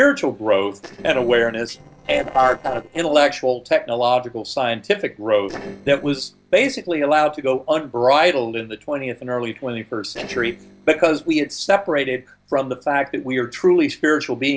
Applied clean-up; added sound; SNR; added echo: neural separator model SepFormer DNS4.